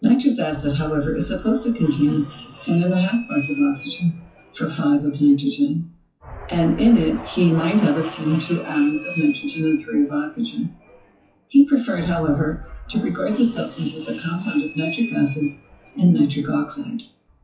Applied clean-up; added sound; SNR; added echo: classical method WPE with log-MMSE.